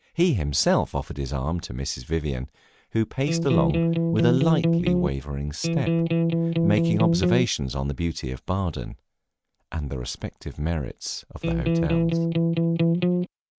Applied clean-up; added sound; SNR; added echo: neural mask model RNNoise.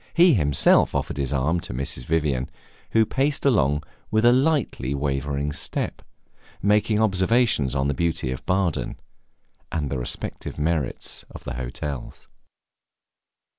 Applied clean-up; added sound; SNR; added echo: none; none; none; none.